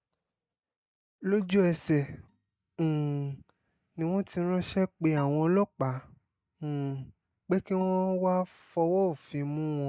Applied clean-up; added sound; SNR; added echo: neural mask model DeepFilterNet 3.